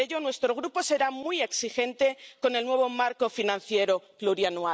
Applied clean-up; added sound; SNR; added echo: none; none; none; none.